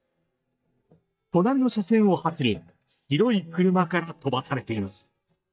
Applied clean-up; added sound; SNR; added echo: neural mask model DeepFilterNet 3.